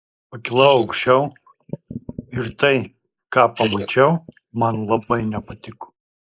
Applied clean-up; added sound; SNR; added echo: neural mask model Resemble Enhance denoiser.